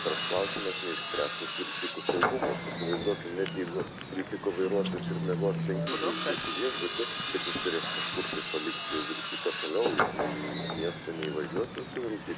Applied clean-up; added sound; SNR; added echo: none; Tools; 0 dB; none.